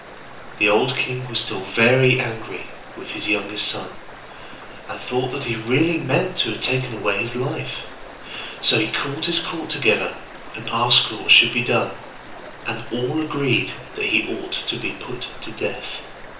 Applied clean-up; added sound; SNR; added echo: none; Stream; 16 dB; reverberation time 0.7 s.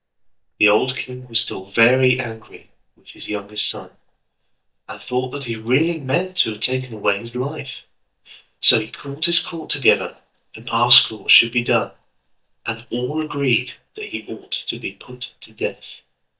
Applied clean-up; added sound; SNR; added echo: neural mask model DeepFilterNet 3.